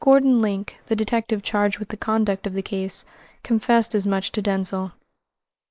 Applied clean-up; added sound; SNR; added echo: neural mask model Resemble Enhance denoiser.